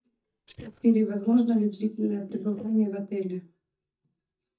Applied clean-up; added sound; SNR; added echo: neural mask model DeepFilterNet 3.